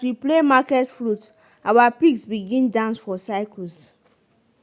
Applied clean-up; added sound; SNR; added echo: none; none; none; none.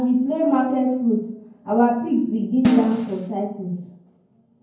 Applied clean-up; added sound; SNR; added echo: none; Snare drum; 6 dB; reverberation time 0.9 s.